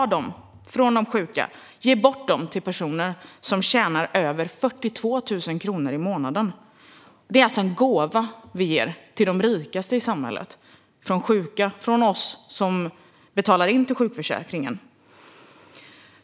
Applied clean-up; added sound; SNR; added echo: none; none; none; none.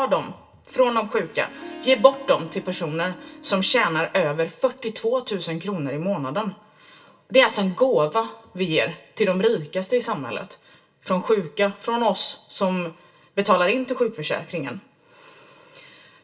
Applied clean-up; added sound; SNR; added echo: none; Harp; 19 dB; reverberation time 0.2 s.